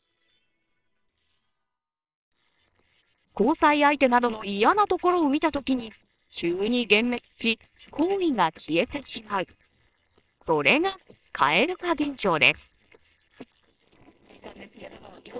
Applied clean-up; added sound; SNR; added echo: neural separator model SepFormer WHAMR!.